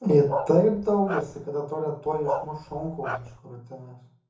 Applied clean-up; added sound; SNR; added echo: none; Bark; 7 dB; reverberation time 0.6 s.